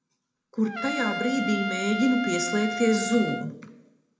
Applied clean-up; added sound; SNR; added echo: none; Trumpet; 6 dB; reverberation time 0.7 s.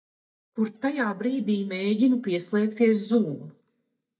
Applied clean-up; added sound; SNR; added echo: neural mask model DeepFilterNet 3.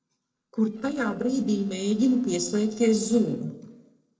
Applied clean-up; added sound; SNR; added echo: neural separator model SepFormer DNS4.